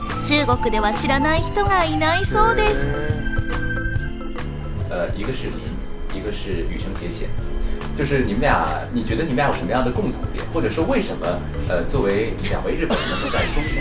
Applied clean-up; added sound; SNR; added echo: none; Gull, seagull; 4 dB; none.